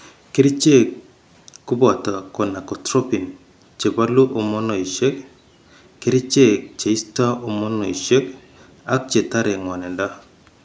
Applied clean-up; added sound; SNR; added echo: none; none; none; none.